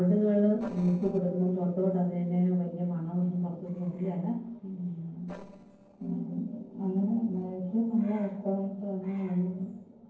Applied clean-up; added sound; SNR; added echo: neural separator model SepFormer DNS4.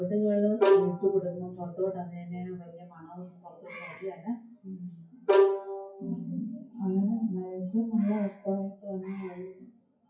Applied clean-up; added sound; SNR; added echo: classical method WPE with log-MMSE.